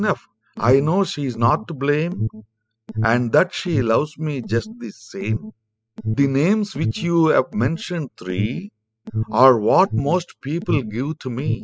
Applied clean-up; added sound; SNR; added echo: classical method spectral subtraction.